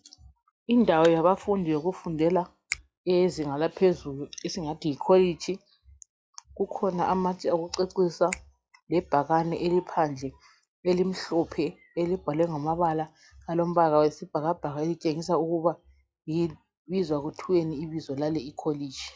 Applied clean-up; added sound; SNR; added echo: classical method log-MMSE.